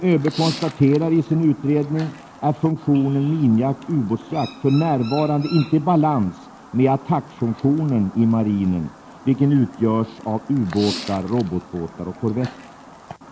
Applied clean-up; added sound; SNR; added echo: none; Chirp, tweet; 18 dB; none.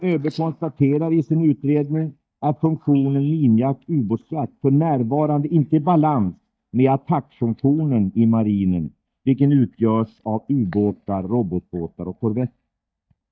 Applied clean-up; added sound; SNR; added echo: neural mask model DeepFilterNet 3.